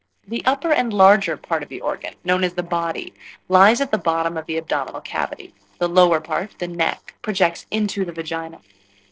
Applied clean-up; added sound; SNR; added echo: neural separator model SepFormer DNS4.